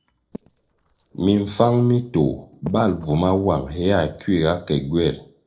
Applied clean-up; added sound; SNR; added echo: neural separator model SepFormer DNS4.